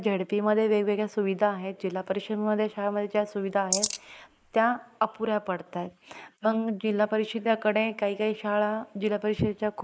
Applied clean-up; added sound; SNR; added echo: neural mask model Resemble Enhance denoiser.